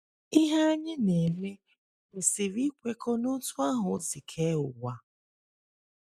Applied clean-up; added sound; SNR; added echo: neural mask model DeepFilterNet 3.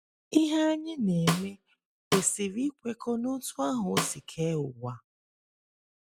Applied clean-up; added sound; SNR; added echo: none; Snare drum; 4 dB; none.